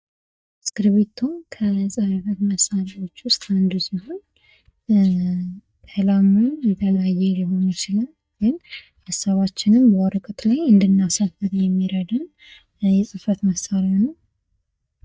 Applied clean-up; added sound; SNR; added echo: neural mask model DeepFilterNet 3.